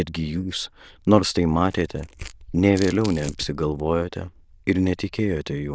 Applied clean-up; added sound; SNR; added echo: neural diffusion model UNIVERSE++.